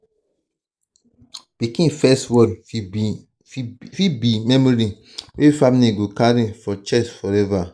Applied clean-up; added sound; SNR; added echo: neural mask model Resemble Enhance denoiser.